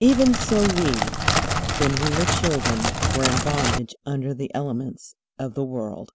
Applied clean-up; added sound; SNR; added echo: none; Crackle; -1 dB; none.